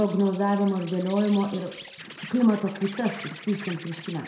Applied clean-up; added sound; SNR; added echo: none; Insect; 15 dB; reverberation time 0.6 s.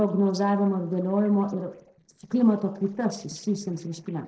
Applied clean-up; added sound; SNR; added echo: neural separator model SepFormer DNS4.